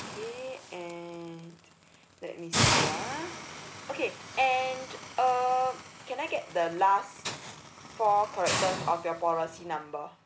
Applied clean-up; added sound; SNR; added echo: none; Hiss; 5 dB; none.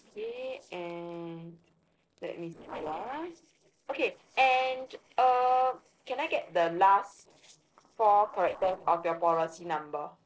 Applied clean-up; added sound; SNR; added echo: neural separator model SepFormer DNS4.